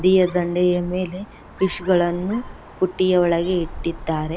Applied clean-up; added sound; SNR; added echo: none; Dog; 16 dB; none.